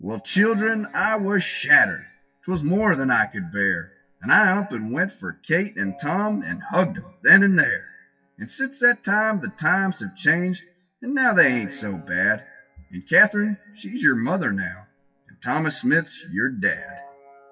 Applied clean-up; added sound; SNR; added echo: classical method WPE with log-MMSE.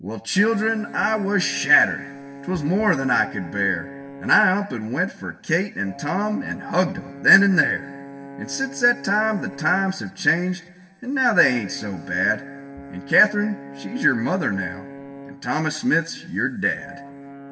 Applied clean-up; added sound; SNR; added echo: none; Brass instrument; 16 dB; reverberation time 2.1 s.